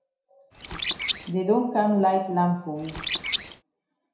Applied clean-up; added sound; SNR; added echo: none; Bird; -2 dB; reverberation time 0.6 s.